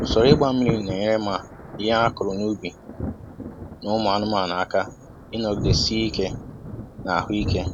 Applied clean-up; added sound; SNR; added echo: none; Thunder; 5 dB; none.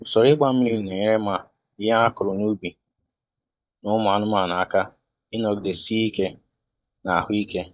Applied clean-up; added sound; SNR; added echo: neural mask model DeepFilterNet 3.